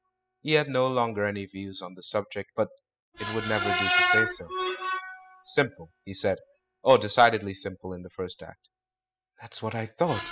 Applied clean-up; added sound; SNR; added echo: classical method spectral subtraction.